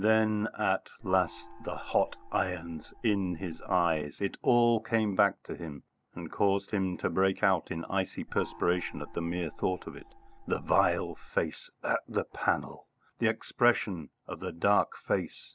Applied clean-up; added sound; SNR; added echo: none; Gong; 16 dB; none.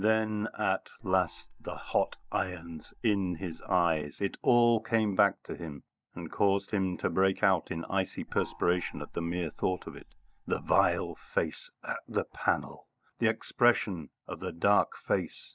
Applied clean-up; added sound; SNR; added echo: neural mask model DeepFilterNet 3.